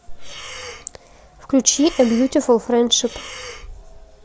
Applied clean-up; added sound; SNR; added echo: none; Breathing; 17 dB; none.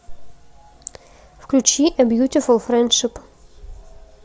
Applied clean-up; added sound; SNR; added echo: none; none; none; none.